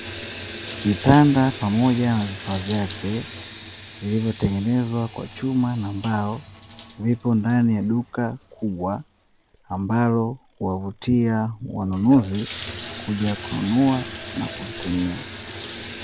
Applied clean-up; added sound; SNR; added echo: none; Bathtub (filling or washing) / Water tap, faucet; 13 dB; none.